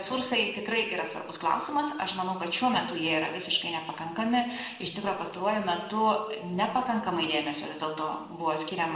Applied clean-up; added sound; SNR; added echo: none; none; none; reverberation time 1.0 s.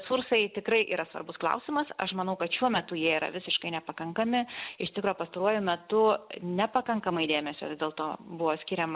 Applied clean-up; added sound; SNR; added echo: none; none; none; none.